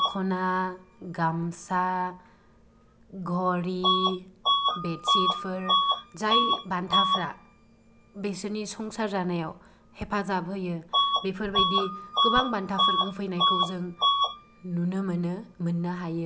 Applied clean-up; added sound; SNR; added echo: none; Bus / Alarm; -2 dB; none.